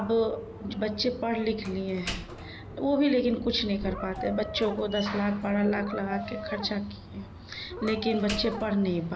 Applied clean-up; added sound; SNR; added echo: none; Brass instrument + Slam; 11 dB; none.